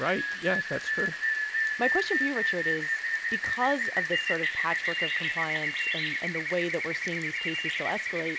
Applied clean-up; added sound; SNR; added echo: none; Rain; -3 dB; none.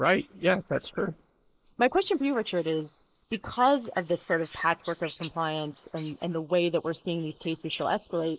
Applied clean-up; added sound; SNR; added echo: neural mask model Resemble Enhance denoiser.